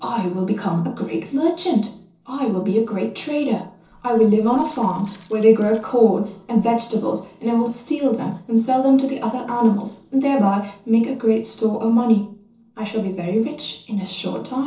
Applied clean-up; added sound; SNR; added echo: neural separator model SepFormer DNS4.